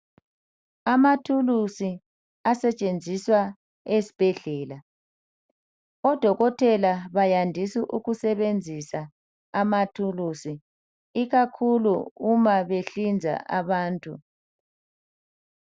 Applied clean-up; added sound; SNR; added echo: none; none; none; none.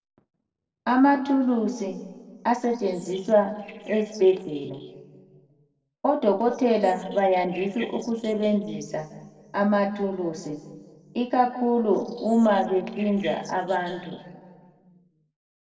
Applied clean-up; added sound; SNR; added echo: neural separator model SepFormer DNS4.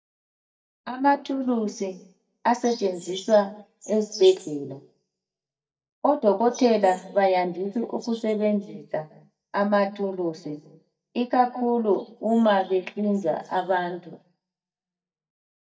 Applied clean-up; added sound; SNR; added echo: neural mask model DeepFilterNet 3.